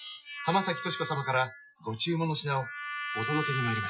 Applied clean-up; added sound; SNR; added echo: classical method Wiener filter.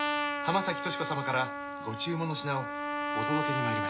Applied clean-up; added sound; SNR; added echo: none; Trumpet; 0 dB; none.